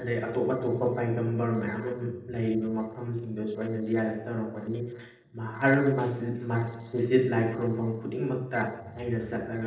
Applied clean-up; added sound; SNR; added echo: neural separator model SepFormer DNS4.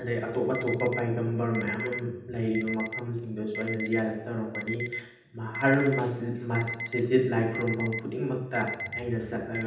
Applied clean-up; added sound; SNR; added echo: none; Alarm; 10 dB; reverberation time 0.8 s.